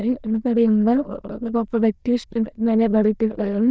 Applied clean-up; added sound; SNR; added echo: neural diffusion model UNIVERSE++.